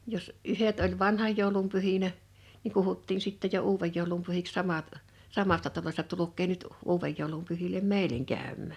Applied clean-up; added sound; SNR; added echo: none; none; none; none.